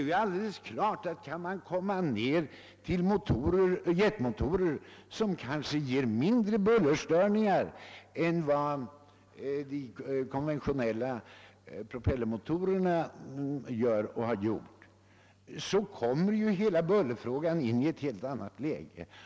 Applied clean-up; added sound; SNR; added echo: none; none; none; none.